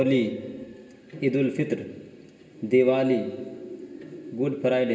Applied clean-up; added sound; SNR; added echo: none; none; none; reverberation time 0.5 s.